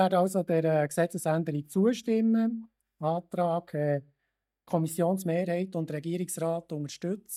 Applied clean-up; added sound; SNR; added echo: neural mask model DeepFilterNet 3.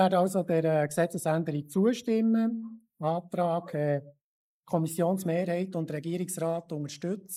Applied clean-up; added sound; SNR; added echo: neural mask model Resemble Enhance denoiser.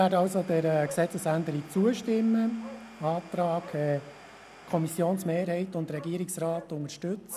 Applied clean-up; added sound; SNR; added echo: none; Bark + Domestic sounds, home sounds; 20 dB; none.